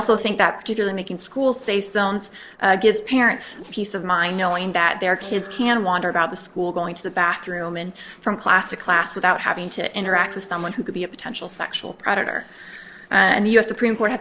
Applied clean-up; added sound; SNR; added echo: neural separator model SepFormer DNS4.